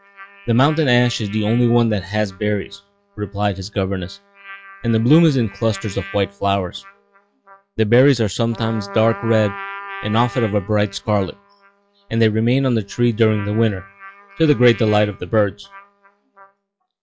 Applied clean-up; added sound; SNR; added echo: classical method log-MMSE.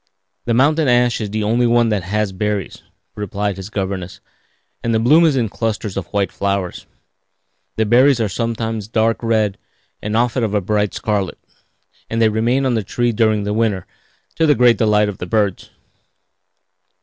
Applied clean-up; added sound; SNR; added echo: none; none; none; none.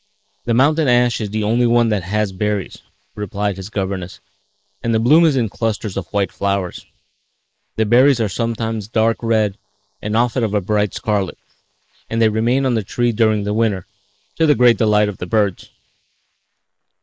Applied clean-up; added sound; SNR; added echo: neural mask model Resemble Enhance denoiser.